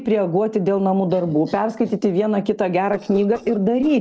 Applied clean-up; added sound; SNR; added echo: neural separator model SepFormer DNS4.